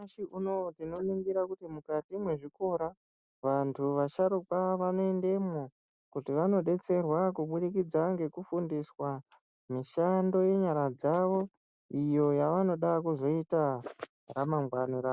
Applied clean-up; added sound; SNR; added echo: none; none; none; none.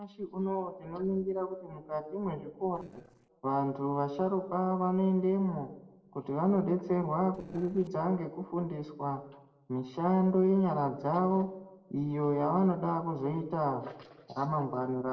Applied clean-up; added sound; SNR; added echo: neural separator model SepFormer DNS4.